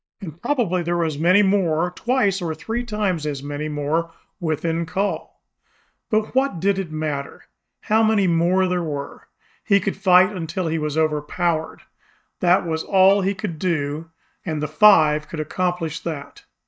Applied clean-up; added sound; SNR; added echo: neural mask model DeepFilterNet 3.